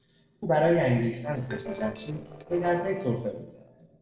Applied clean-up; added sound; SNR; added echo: neural separator model SepFormer DNS4.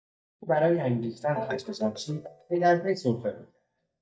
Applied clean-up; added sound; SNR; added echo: neural mask model DeepFilterNet 3.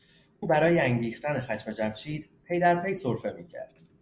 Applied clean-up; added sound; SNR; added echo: none; none; none; none.